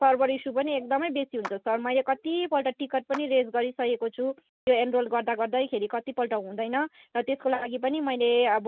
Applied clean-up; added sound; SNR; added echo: neural mask model RNNoise.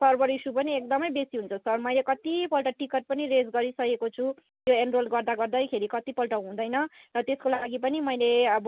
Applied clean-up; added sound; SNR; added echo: none; none; none; none.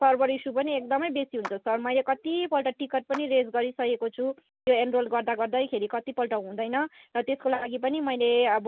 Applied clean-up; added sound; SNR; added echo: none; Clapping; 19 dB; none.